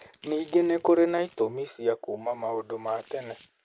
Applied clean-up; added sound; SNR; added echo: none; Domestic sounds, home sounds; 19 dB; none.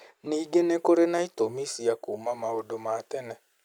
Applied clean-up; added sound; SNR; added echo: none; none; none; none.